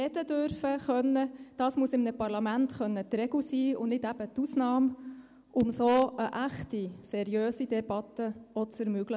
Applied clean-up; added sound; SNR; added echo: none; none; none; none.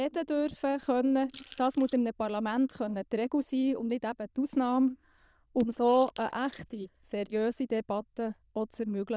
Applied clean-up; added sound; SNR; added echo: neural diffusion model UNIVERSE++.